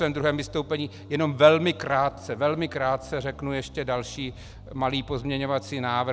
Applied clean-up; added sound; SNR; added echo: none; Bass guitar; 18 dB; none.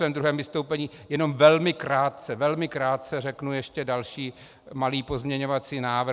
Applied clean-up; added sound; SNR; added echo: none; none; none; none.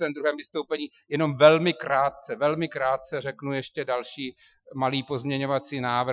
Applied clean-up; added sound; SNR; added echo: classical method Wiener filter.